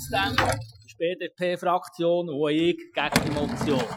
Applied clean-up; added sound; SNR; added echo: classical method Wiener filter.